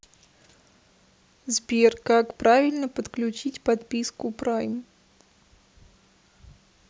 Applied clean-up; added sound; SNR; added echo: none; none; none; none.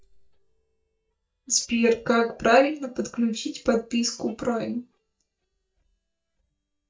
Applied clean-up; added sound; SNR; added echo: neural mask model DeepFilterNet 3.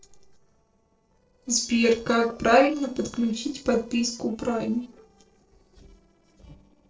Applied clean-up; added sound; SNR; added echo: neural separator model SepFormer DNS4.